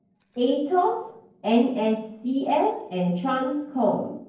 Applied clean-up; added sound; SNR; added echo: neural separator model SepFormer DNS4.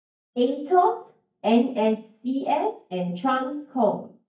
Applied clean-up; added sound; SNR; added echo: neural mask model DeepFilterNet 3.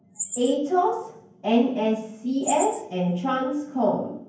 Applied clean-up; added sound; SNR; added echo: none; Chirp, tweet; 14 dB; reverberation time 0.9 s.